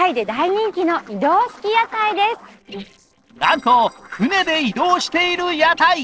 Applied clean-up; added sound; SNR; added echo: neural separator model SepFormer DNS4.